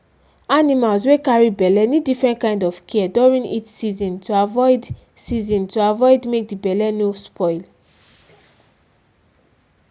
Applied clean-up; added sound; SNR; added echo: none; none; none; none.